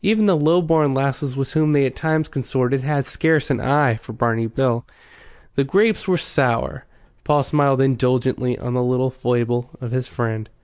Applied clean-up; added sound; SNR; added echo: neural mask model Resemble Enhance denoiser.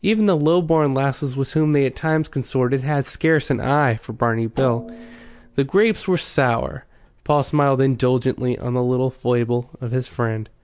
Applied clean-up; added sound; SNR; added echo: none; Snare drum; 18 dB; none.